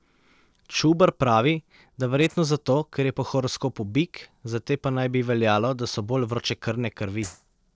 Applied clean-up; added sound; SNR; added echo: neural separator model SepFormer DNS4.